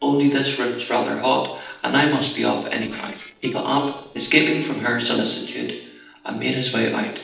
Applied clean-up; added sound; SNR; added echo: neural separator model SepFormer DNS4.